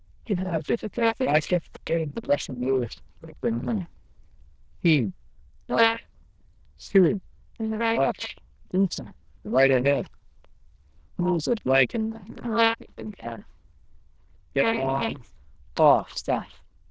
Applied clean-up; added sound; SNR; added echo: neural diffusion model UNIVERSE++.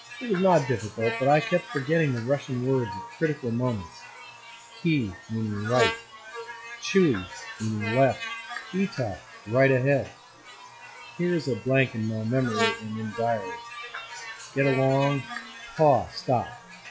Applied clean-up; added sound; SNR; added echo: classical method log-MMSE.